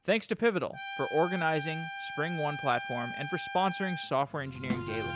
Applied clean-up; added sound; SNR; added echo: none; Trumpet; 9 dB; none.